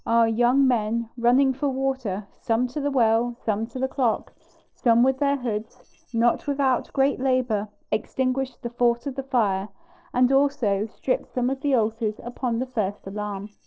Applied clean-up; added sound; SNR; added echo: neural separator model SepFormer DNS4.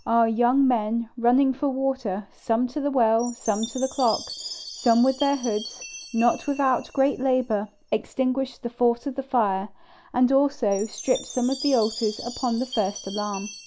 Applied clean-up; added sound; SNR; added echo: none; Chime; 16 dB; none.